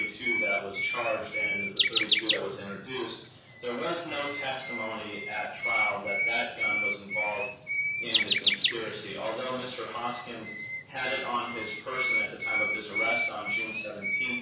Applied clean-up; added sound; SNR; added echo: none; Bird; -4 dB; reverberation time 0.7 s.